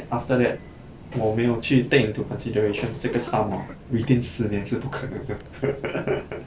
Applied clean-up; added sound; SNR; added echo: none; Cough; 19 dB; none.